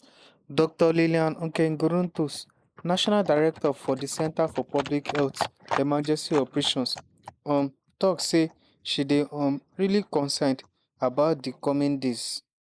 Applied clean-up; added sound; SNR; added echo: neural mask model Resemble Enhance denoiser.